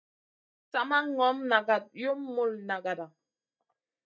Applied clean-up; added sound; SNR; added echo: neural mask model DeepFilterNet 3.